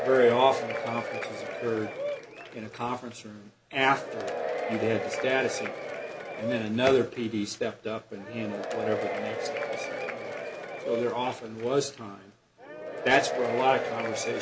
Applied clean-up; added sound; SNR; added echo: none; Applause / Crowd / Cheering; 5 dB; none.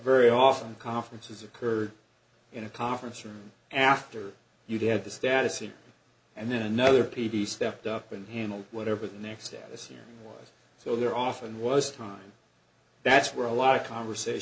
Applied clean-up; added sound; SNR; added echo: none; none; none; none.